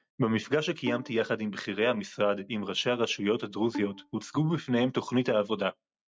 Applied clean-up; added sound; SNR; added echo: neural mask model RNNoise.